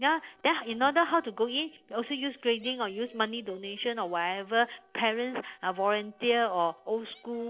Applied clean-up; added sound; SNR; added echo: neural separator model SepFormer DNS4.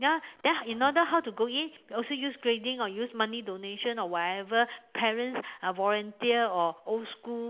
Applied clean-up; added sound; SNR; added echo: none; none; none; none.